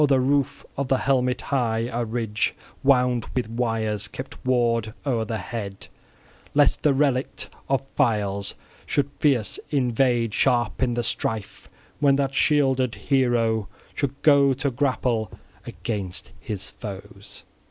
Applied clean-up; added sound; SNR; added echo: none; none; none; none.